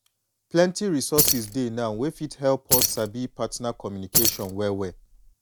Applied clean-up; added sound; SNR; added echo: none; Keys jangling; 0 dB; none.